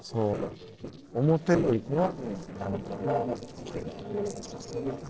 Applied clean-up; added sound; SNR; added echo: neural separator model SepFormer DNS4.